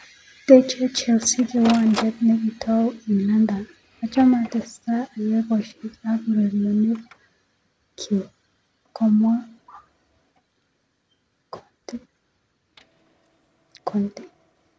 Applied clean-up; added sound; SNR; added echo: none; Printer; 20 dB; none.